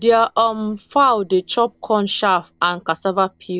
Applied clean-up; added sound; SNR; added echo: neural separator model SepFormer DNS4.